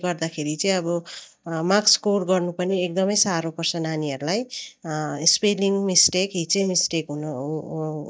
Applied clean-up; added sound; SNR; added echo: neural mask model DeepFilterNet 3.